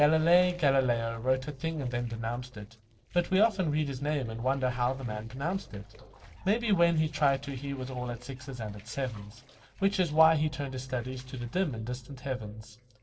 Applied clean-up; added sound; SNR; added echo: neural separator model SepFormer DNS4.